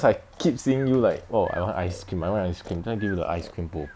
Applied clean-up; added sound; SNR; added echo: none; Breathing; 20 dB; none.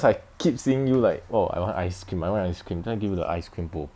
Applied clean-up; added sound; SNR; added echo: none; none; none; none.